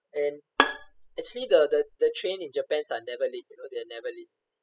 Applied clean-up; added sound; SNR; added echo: classical method spectral subtraction.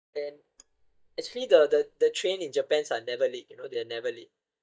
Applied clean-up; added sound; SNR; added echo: neural mask model DeepFilterNet 3.